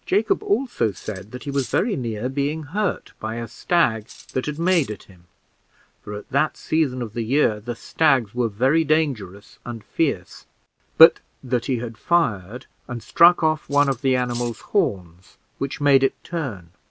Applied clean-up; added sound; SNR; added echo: none; Cutlery, silverware; 18 dB; none.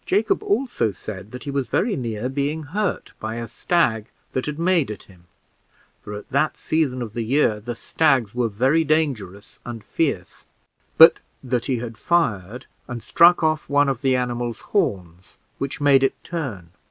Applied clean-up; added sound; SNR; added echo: none; none; none; none.